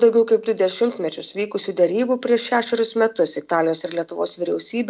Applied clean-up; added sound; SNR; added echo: none; none; none; none.